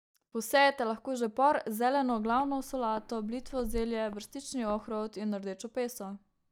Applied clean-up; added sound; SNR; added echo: neural mask model DeepFilterNet 3.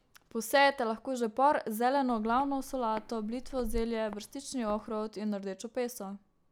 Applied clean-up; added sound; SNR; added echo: none; Walk, footsteps; 12 dB; none.